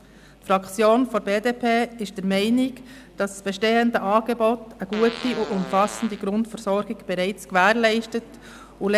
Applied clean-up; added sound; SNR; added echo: none; Fart; 13 dB; none.